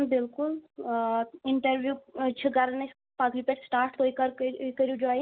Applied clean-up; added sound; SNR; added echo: none; none; none; none.